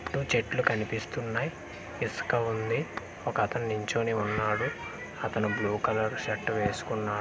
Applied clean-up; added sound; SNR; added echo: none; Tap / Glass; 19 dB; none.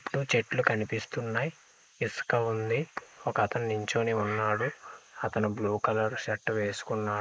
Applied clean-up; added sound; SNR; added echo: neural mask model Resemble Enhance denoiser.